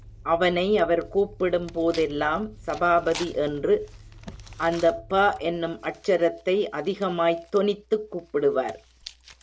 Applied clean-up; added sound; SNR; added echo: none; Motor vehicle (road) + Tearing; 19 dB; none.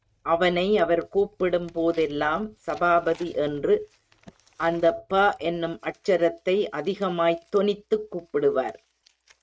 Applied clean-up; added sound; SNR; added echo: neural mask model RNNoise.